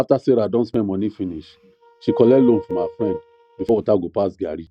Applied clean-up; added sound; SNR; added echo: neural mask model RNNoise.